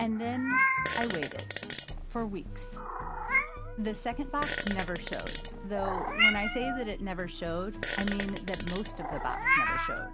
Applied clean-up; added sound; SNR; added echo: none; Meow + Fart; -2 dB; none.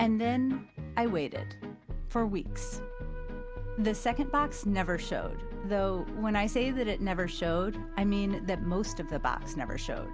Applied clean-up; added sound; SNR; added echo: none; none; none; none.